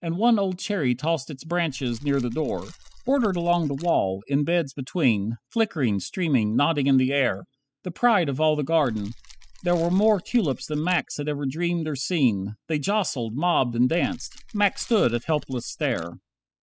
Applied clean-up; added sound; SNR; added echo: classical method spectral subtraction.